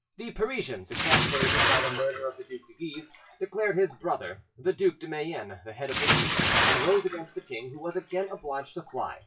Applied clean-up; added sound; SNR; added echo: classical method WPE with log-MMSE.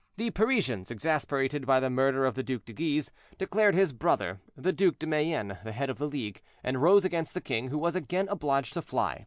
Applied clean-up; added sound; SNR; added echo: none; none; none; none.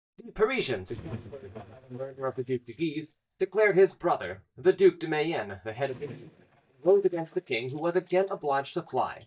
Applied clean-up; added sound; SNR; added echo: neural mask model DeepFilterNet 3.